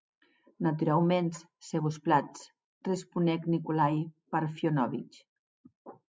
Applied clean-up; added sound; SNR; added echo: none; none; none; none.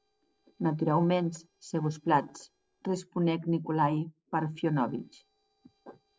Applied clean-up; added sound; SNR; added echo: neural separator model SepFormer DNS4.